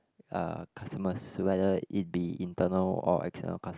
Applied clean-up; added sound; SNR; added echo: none; none; none; none.